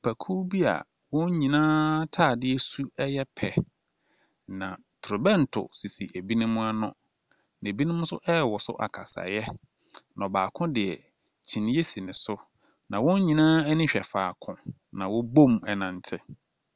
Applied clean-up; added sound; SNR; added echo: none; none; none; none.